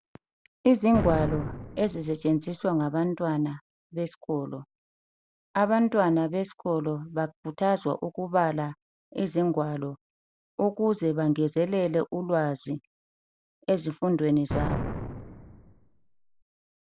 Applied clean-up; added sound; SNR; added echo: none; Explosion; 6 dB; none.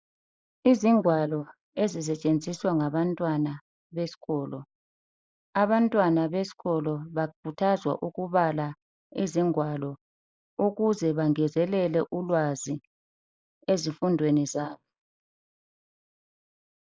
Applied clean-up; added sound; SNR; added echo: neural mask model Resemble Enhance denoiser.